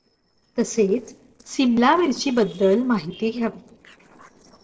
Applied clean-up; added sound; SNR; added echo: neural separator model SepFormer DNS4.